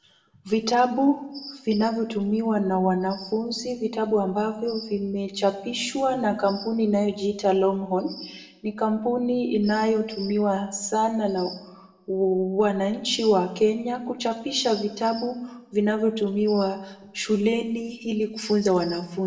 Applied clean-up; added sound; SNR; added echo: none; none; none; reverberation time 0.7 s.